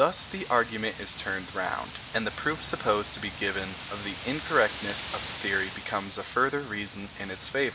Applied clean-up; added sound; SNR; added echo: none; Wind; 11 dB; none.